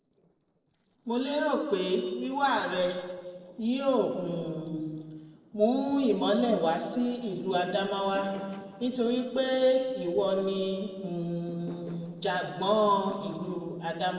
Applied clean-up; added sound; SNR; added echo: neural separator model SepFormer DNS4.